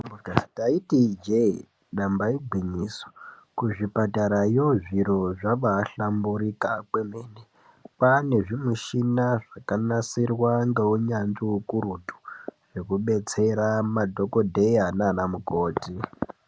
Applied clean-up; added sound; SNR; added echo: none; none; none; none.